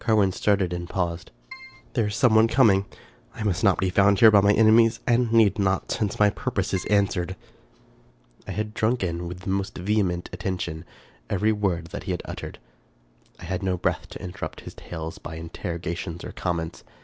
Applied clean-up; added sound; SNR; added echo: none; Keyboard (musical); 17 dB; none.